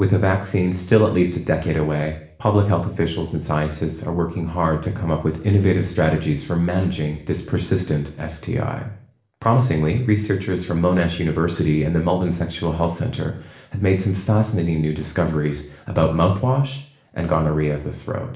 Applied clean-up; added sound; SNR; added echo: none; none; none; reverberation time 0.5 s.